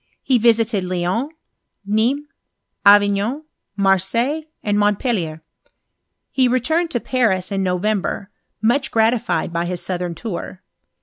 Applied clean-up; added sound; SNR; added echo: none; none; none; none.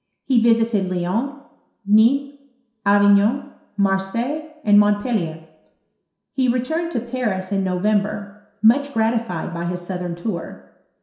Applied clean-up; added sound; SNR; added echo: none; none; none; reverberation time 0.7 s.